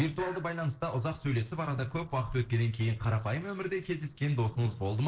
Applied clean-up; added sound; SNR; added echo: neural separator model SepFormer DNS4.